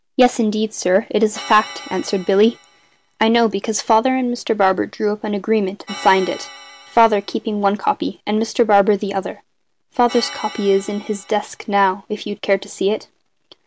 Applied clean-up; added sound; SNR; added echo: none; Organ; 18 dB; none.